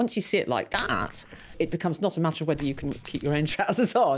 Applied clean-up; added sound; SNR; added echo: neural mask model Resemble Enhance denoiser.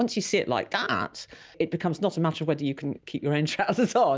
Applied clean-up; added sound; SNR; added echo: none; none; none; none.